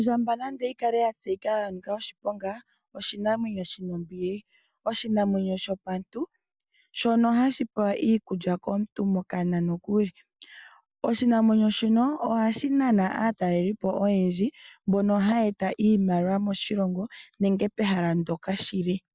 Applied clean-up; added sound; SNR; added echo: none; none; none; none.